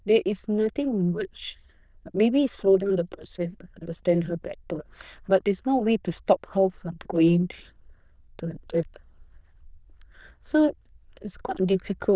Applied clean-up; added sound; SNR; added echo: neural diffusion model UNIVERSE++.